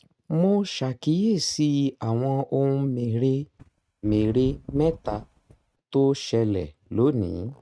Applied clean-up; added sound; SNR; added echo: neural mask model RNNoise.